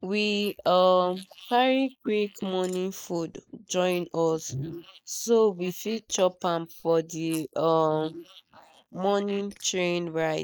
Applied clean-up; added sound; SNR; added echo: neural mask model Resemble Enhance denoiser.